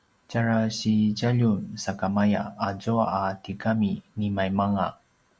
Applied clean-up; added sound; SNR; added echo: none; none; none; none.